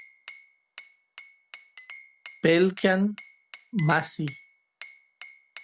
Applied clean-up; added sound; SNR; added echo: none; Glass; 13 dB; none.